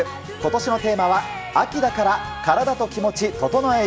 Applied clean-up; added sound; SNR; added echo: none; none; none; none.